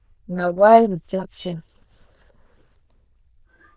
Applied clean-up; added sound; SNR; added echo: neural diffusion model UNIVERSE++.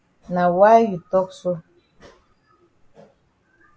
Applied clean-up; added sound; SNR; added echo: none; none; none; none.